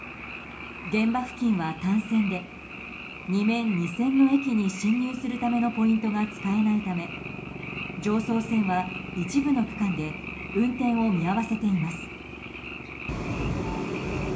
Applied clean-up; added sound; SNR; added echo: none; Frog; 13 dB; reverberation time 0.4 s.